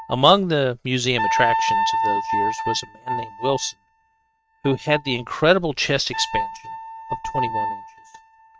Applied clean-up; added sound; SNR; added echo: neural mask model RNNoise.